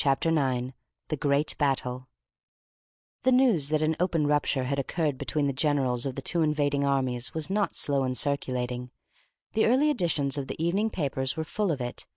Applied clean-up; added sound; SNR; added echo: none; none; none; none.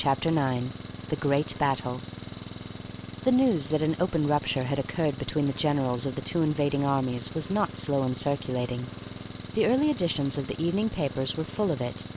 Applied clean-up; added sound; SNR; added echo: none; Engine; 12 dB; none.